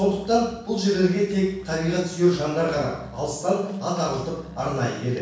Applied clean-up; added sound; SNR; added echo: none; Musical instrument; 20 dB; reverberation time 0.7 s.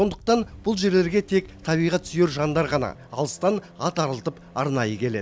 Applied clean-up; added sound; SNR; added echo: none; none; none; none.